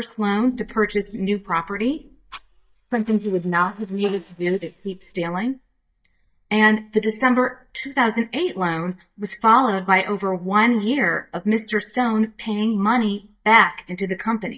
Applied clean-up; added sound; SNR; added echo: neural mask model DeepFilterNet 3.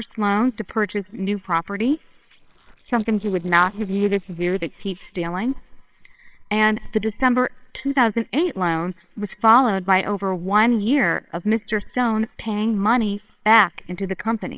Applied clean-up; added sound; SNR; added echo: neural separator model SepFormer WHAMR!.